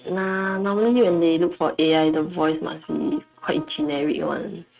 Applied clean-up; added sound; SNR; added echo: neural mask model RNNoise.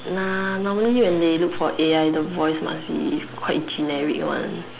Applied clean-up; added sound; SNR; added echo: none; none; none; none.